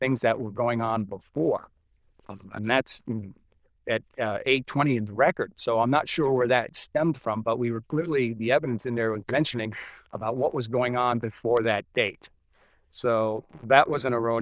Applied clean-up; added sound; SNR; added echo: neural diffusion model UNIVERSE++.